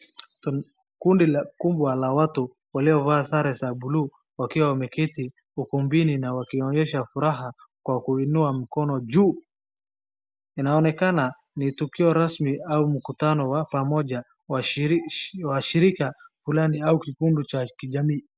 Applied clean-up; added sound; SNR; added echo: none; none; none; none.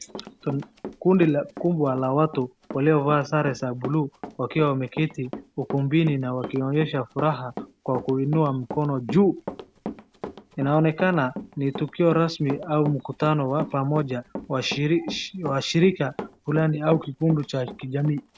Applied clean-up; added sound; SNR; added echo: none; Run; 14 dB; none.